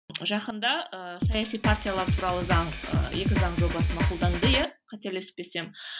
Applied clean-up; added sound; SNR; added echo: none; Drum kit; -4 dB; none.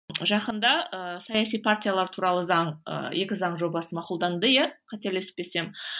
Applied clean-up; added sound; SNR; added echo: none; none; none; none.